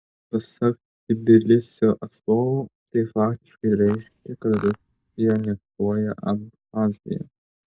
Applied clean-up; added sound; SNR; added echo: neural mask model DeepFilterNet 3.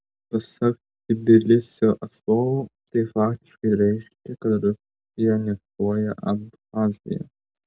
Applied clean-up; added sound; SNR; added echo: none; none; none; none.